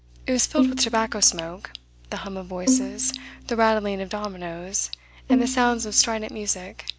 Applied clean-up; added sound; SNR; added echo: none; Bowed string instrument; 2 dB; none.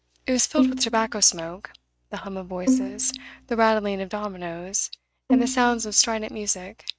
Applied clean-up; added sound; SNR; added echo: neural mask model RNNoise.